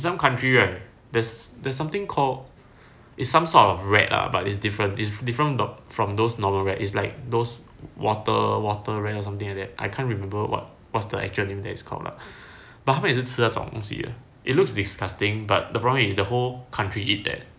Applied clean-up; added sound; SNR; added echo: none; none; none; none.